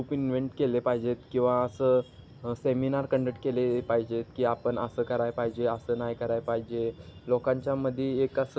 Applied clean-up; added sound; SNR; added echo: none; none; none; none.